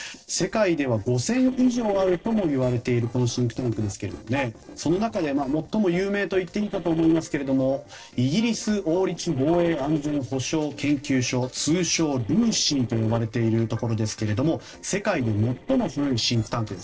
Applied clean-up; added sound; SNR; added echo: neural separator model SepFormer DNS4.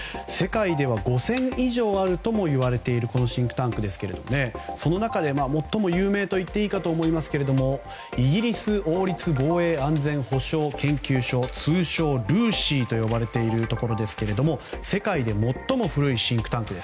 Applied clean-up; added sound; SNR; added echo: none; none; none; none.